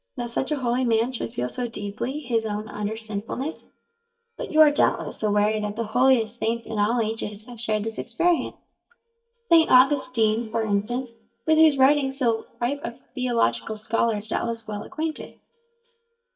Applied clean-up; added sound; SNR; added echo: neural mask model DeepFilterNet 3.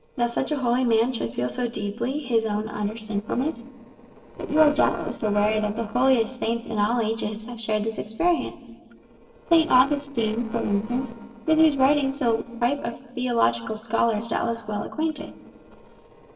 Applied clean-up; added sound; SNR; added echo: neural separator model SepFormer DNS4.